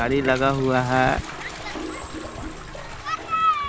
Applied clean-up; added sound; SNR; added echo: none; Musical instrument + Toilet flush; 10 dB; none.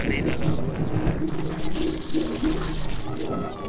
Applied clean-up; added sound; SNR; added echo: neural separator model SepFormer DNS4.